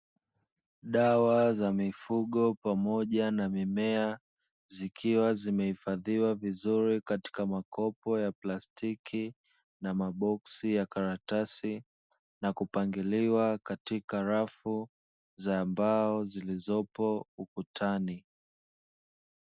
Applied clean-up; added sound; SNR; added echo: none; none; none; none.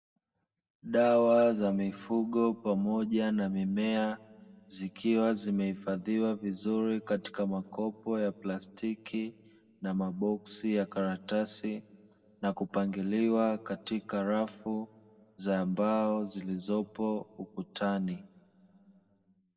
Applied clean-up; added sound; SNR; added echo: none; none; none; reverberation time 1.2 s.